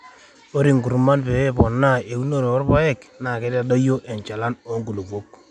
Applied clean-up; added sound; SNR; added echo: none; none; none; none.